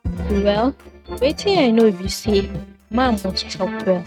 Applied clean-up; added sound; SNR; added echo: neural mask model RNNoise.